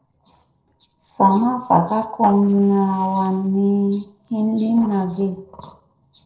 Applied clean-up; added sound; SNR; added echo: neural separator model SepFormer DNS4.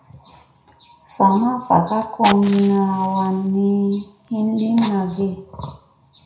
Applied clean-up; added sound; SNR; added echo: none; Fire; 19 dB; reverberation time 0.5 s.